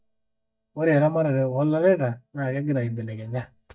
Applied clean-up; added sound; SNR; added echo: neural mask model DeepFilterNet 3.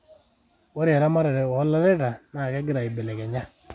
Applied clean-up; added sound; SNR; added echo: none; none; none; none.